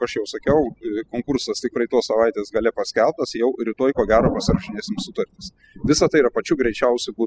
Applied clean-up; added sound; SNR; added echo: classical method spectral subtraction.